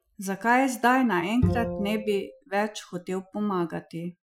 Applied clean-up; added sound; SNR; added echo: classical method Wiener filter.